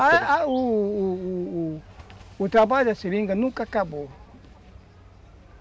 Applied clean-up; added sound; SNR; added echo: none; none; none; none.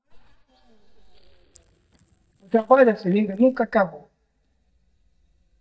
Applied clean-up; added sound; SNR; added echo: neural mask model DeepFilterNet 3.